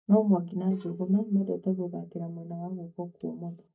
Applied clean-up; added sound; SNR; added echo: neural mask model DeepFilterNet 3.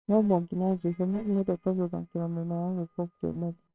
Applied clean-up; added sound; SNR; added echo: neural separator model SepFormer WHAMR!.